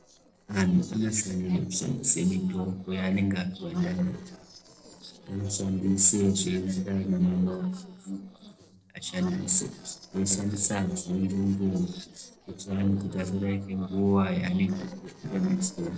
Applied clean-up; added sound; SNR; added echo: neural separator model SepFormer DNS4.